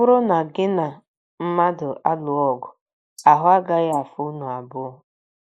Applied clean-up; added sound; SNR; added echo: neural mask model Resemble Enhance denoiser.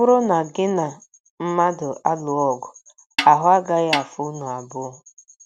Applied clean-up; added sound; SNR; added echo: none; Snare drum; 8 dB; none.